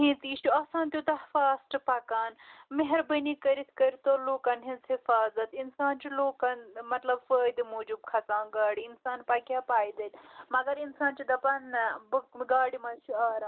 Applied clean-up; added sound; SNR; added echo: none; none; none; none.